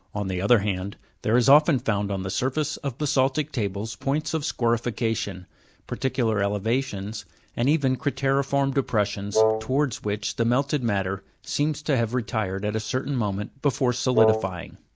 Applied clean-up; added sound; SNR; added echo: none; Wind instrument, woodwind instrument; -1 dB; none.